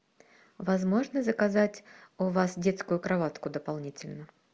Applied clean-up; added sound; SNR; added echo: none; none; none; none.